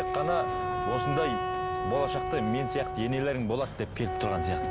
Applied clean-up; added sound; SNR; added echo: none; Wind instrument, woodwind instrument; 1 dB; none.